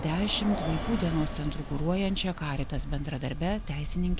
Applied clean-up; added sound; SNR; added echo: none; Bus; 4 dB; none.